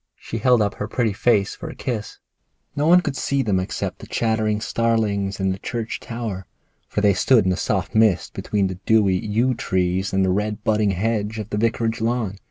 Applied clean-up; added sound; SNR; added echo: none; none; none; none.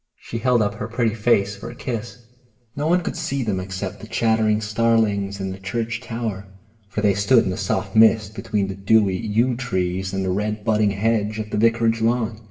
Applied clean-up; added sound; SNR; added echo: none; none; none; reverberation time 0.7 s.